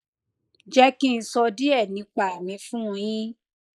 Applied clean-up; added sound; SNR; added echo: neural mask model Resemble Enhance denoiser.